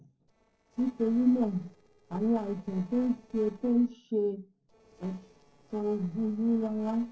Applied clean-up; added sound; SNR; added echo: neural separator model SepFormer DNS4.